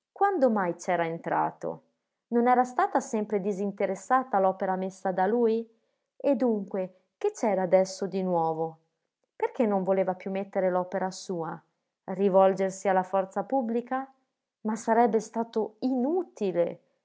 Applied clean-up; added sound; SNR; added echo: none; none; none; none.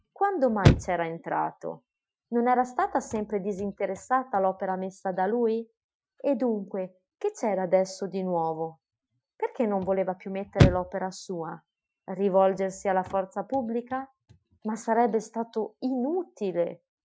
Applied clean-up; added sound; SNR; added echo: classical method Wiener filter.